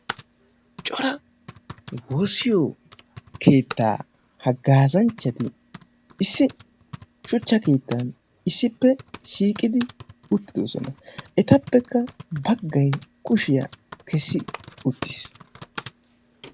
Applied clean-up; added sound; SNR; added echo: none; Typing; 17 dB; none.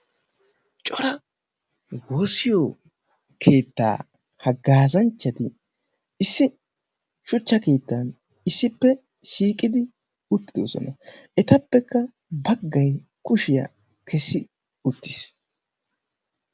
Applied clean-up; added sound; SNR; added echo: none; none; none; none.